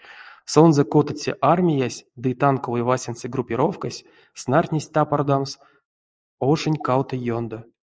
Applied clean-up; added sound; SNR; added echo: neural mask model Resemble Enhance denoiser.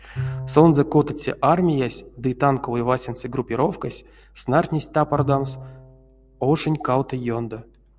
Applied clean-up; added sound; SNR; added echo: none; Bowed string instrument; 15 dB; none.